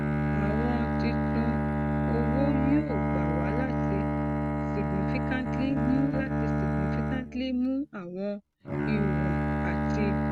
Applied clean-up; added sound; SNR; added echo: neural mask model RNNoise.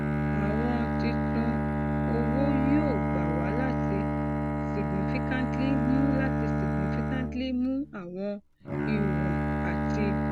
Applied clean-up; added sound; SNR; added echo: none; Bowed string instrument; -5 dB; none.